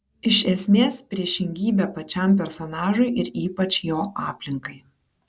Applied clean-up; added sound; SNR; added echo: none; none; none; none.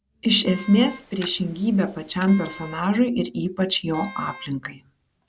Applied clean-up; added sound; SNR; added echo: none; Wind instrument, woodwind instrument + Tick-tock; 19 dB; none.